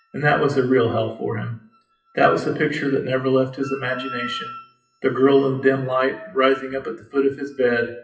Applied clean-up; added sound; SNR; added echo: classical method WPE with log-MMSE.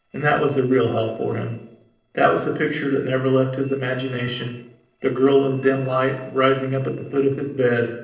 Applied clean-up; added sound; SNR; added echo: neural separator model SepFormer DNS4.